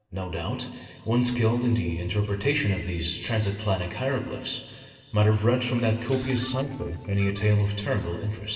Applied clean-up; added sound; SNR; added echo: neural separator model SepFormer DNS4.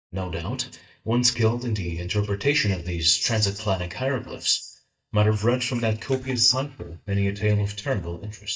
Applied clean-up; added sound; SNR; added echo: neural mask model DeepFilterNet 3.